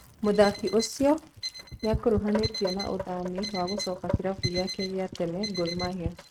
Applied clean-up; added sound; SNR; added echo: neural mask model RNNoise.